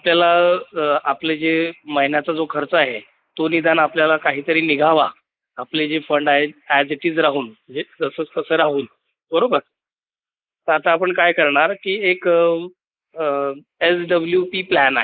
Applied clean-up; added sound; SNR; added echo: neural mask model Resemble Enhance denoiser.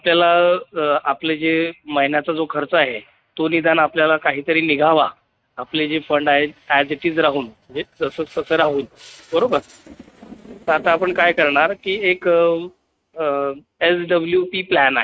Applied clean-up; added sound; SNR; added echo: neural mask model RNNoise.